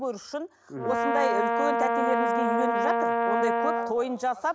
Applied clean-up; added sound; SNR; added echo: none; Brass instrument; -4 dB; none.